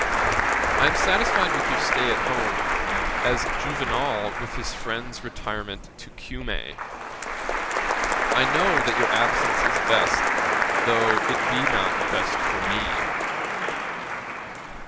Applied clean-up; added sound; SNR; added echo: none; Applause; -4 dB; none.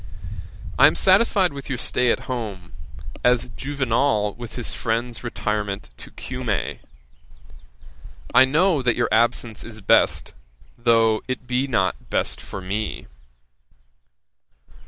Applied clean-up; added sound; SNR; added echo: none; none; none; none.